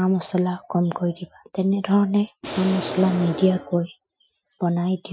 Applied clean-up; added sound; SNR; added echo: classical method Wiener filter.